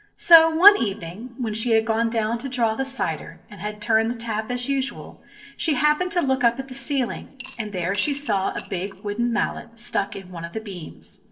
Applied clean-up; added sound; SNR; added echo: neural separator model SepFormer DNS4.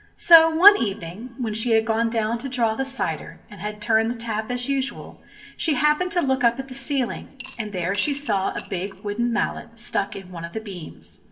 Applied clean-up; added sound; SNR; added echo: none; Coin (dropping) / Glass; 15 dB; reverberation time 1.0 s.